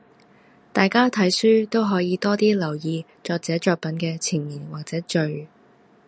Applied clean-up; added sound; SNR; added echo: none; none; none; none.